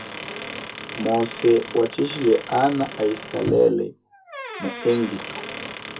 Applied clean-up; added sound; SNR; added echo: none; Squeak / Wood; 11 dB; reverberation time 0.2 s.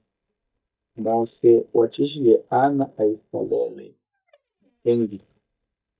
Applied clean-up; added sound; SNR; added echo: neural mask model DeepFilterNet 3.